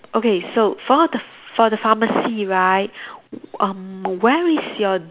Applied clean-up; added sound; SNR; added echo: none; none; none; none.